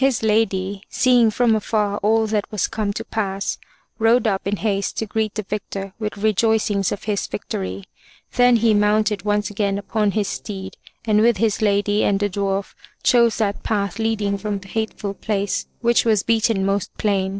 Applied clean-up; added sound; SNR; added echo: neural separator model SepFormer DNS4.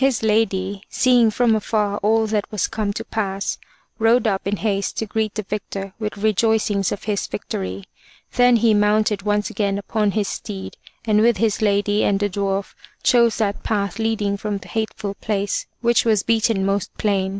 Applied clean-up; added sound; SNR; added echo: none; none; none; none.